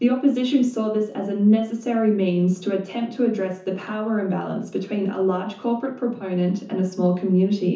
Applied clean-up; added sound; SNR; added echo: none; none; none; reverberation time 0.9 s.